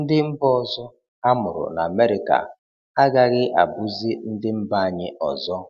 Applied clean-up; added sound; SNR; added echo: none; none; none; none.